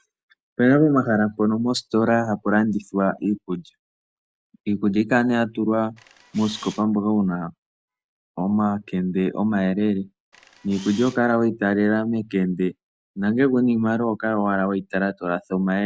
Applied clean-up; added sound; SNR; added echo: none; Camera; 20 dB; none.